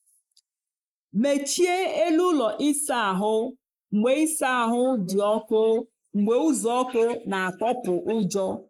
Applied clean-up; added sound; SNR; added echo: neural mask model Resemble Enhance denoiser.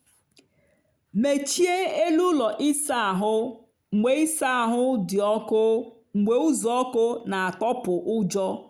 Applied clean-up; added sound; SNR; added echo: none; none; none; none.